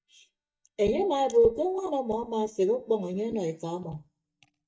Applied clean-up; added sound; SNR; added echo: neural mask model DeepFilterNet 3.